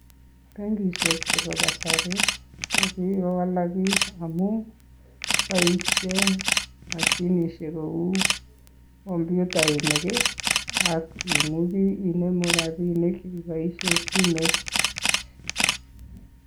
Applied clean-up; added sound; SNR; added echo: none; Camera; 0 dB; none.